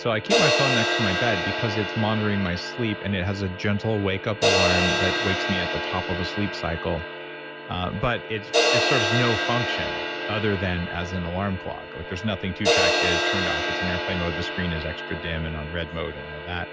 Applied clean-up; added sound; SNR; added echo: none; Crash cymbal; -1 dB; none.